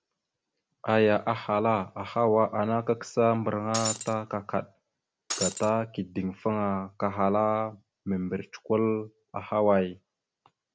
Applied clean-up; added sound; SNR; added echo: none; Shatter; 5 dB; none.